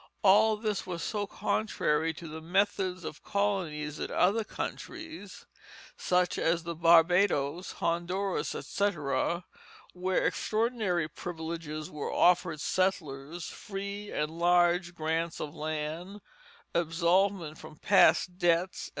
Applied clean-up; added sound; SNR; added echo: none; none; none; none.